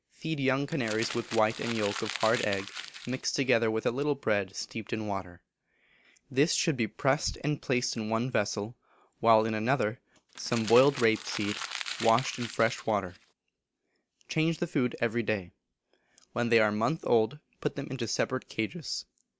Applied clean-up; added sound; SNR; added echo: none; Crumpling, crinkling; 10 dB; none.